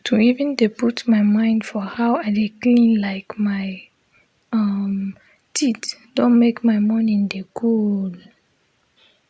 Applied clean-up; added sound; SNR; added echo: none; none; none; none.